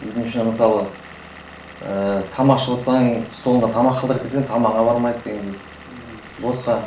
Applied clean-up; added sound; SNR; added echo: none; Engine / Vehicle; 19 dB; reverberation time 0.4 s.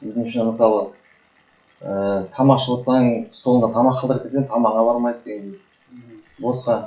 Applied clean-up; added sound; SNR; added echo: classical method WPE with log-MMSE.